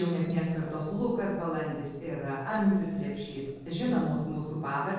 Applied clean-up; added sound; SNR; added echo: neural separator model SepFormer DNS4.